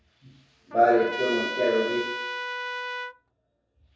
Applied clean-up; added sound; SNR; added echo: none; Trumpet; 7 dB; reverberation time 0.7 s.